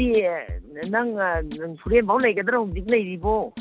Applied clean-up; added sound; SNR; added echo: none; Drum kit; 13 dB; none.